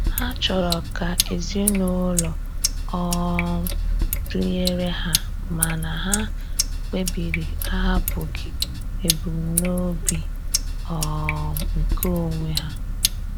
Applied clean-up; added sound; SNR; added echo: none; Sink (filling or washing); -3 dB; none.